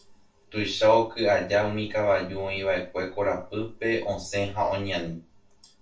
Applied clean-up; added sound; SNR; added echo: none; none; none; reverberation time 0.2 s.